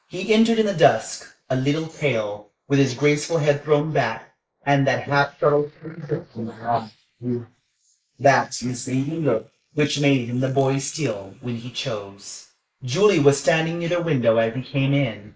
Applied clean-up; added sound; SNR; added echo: neural mask model Resemble Enhance denoiser.